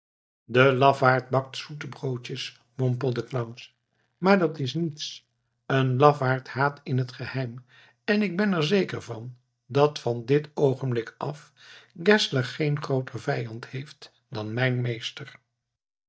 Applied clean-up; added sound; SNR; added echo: neural mask model DeepFilterNet 3.